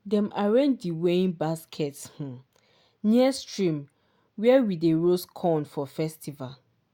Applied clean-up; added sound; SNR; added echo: none; none; none; none.